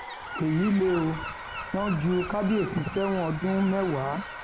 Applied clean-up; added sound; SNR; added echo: none; Gull, seagull + Domestic sounds, home sounds; 10 dB; none.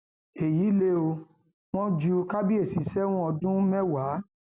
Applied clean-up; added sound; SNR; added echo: none; none; none; none.